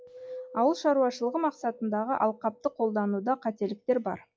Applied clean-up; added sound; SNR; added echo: classical method log-MMSE.